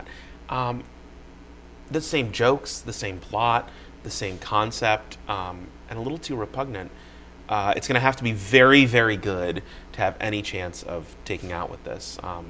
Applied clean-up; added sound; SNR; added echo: none; none; none; none.